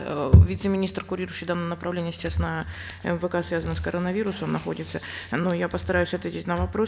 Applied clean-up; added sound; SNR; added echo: none; none; none; none.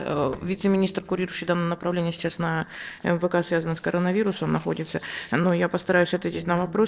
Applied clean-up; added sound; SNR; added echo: neural separator model SepFormer DNS4.